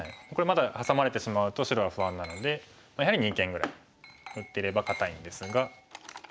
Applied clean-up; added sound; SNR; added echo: none; Glass; 19 dB; none.